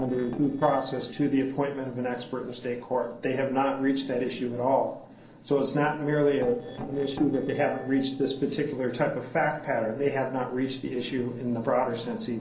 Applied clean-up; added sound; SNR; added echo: neural separator model SepFormer DNS4.